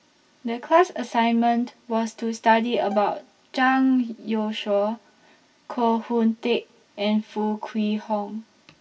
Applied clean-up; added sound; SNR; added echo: none; Bowed string instrument; 18 dB; reverberation time 0.2 s.